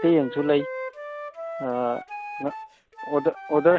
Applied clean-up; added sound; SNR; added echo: none; Wind instrument, woodwind instrument; 11 dB; none.